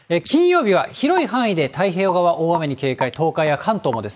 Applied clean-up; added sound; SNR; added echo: neural mask model Resemble Enhance denoiser.